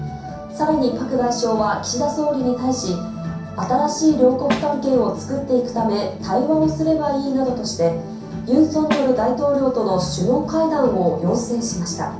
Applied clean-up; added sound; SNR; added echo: none; Snare drum; 10 dB; reverberation time 0.6 s.